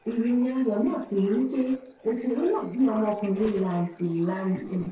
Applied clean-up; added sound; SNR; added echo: neural separator model SepFormer DNS4.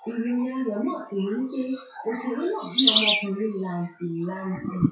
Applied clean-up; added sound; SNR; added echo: classical method WPE with log-MMSE.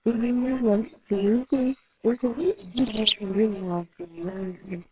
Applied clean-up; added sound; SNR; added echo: neural separator model SepFormer WHAMR!.